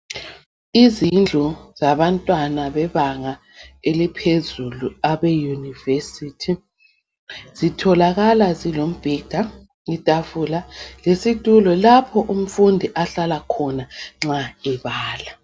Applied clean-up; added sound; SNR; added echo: none; none; none; none.